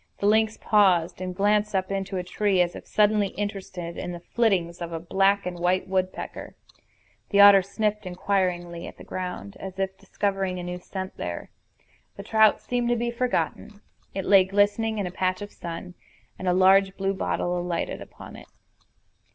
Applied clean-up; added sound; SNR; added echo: none; none; none; none.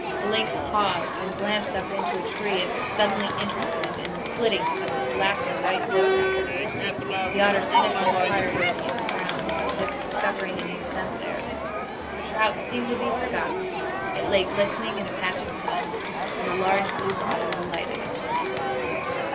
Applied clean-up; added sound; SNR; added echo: none; Crowd; -3 dB; reverberation time 0.2 s.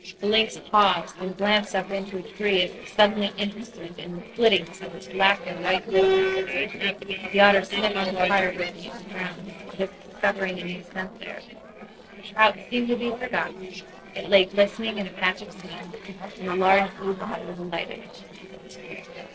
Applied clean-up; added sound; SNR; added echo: neural separator model SepFormer DNS4.